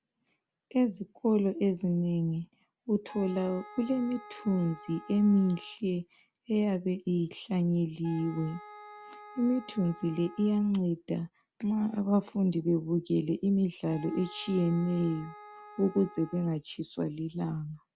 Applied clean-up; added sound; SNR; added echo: none; Wind instrument, woodwind instrument; 19 dB; none.